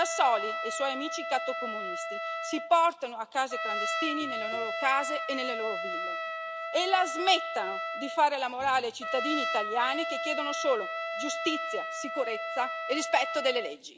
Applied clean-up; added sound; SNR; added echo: none; Trumpet; 4 dB; none.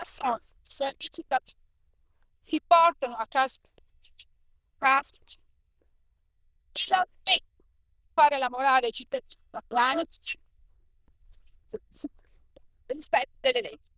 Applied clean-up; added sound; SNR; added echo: neural diffusion model UNIVERSE++.